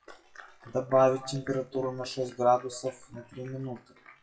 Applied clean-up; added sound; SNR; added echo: classical method WPE with log-MMSE.